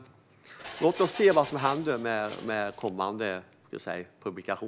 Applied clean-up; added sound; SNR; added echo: none; Printer; 15 dB; none.